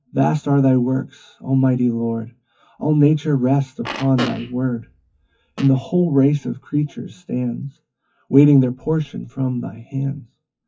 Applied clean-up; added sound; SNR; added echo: classical method WPE with log-MMSE.